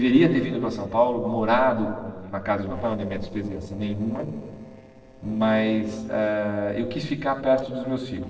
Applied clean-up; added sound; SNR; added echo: neural separator model SepFormer DNS4.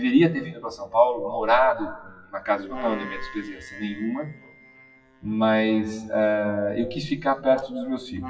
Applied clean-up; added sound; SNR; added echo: classical method WPE with log-MMSE.